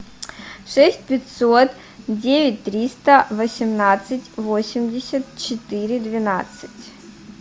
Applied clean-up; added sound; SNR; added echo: none; none; none; none.